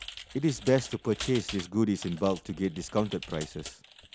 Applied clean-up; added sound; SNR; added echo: none; Computer keyboard; 14 dB; none.